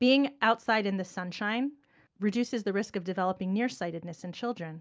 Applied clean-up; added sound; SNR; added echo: none; none; none; none.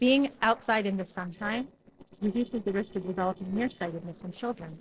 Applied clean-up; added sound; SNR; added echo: neural separator model SepFormer DNS4.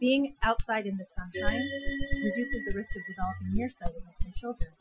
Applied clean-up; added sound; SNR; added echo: classical method Wiener filter.